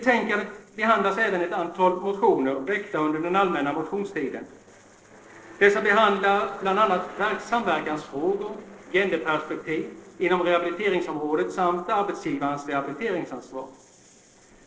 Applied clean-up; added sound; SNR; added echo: neural separator model SepFormer DNS4.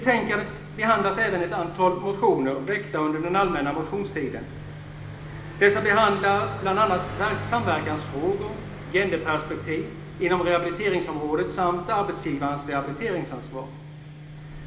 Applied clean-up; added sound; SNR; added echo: none; Car passing by; 15 dB; reverberation time 1.0 s.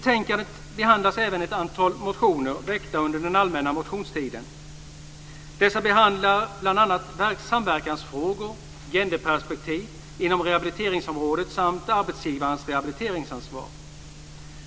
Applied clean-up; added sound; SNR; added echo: none; none; none; none.